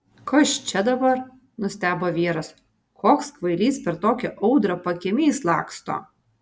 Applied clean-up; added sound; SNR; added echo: none; none; none; none.